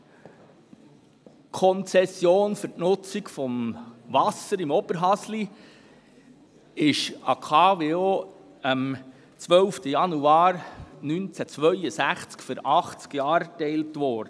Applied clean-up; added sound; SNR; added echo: none; none; none; none.